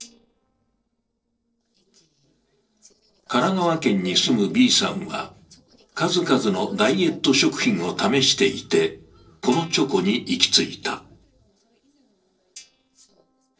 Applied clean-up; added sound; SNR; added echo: neural separator model SepFormer DNS4.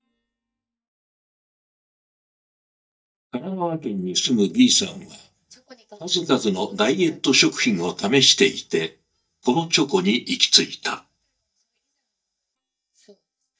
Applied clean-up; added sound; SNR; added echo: neural mask model DeepFilterNet 3.